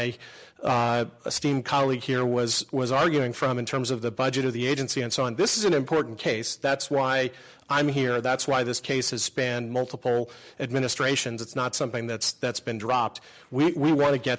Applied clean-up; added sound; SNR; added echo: none; none; none; none.